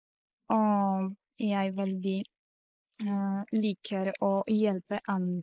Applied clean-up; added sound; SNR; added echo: neural mask model Resemble Enhance denoiser.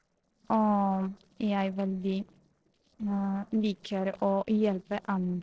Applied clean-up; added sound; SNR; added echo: neural separator model SepFormer DNS4.